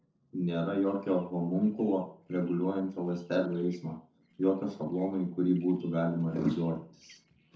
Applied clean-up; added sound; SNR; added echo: neural separator model SepFormer DNS4.